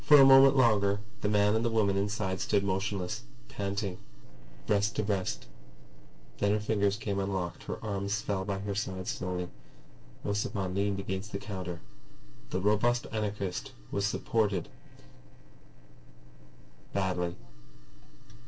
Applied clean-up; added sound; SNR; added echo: neural separator model SepFormer DNS4.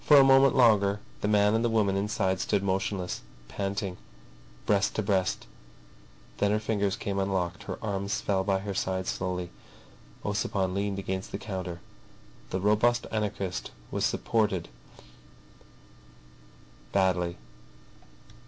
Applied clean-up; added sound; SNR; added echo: none; none; none; none.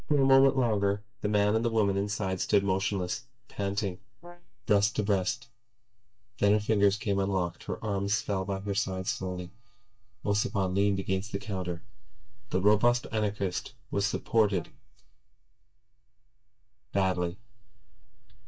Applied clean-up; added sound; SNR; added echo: neural mask model DeepFilterNet 3.